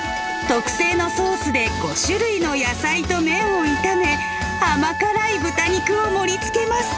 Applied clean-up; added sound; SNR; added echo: none; Wind instrument, woodwind instrument; 7 dB; none.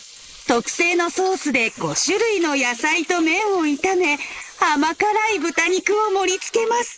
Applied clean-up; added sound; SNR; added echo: neural mask model Resemble Enhance denoiser.